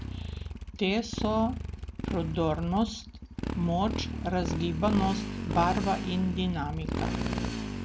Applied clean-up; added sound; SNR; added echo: none; Motorcycle; 3 dB; none.